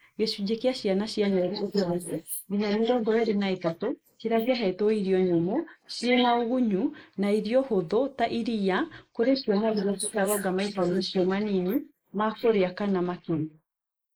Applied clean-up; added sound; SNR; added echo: neural mask model Resemble Enhance denoiser.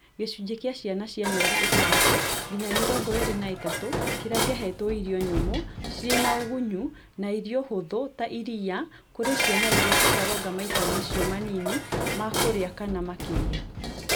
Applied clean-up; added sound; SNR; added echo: none; Dishes, pots, and pans; -3 dB; none.